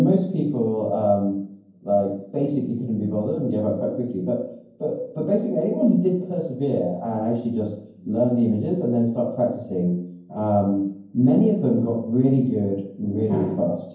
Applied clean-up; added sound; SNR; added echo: none; none; none; reverberation time 0.9 s.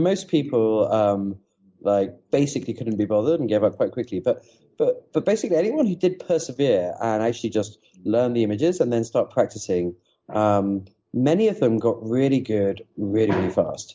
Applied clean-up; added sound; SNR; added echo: none; none; none; none.